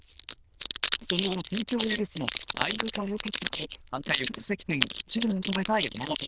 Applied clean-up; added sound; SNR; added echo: neural diffusion model UNIVERSE++.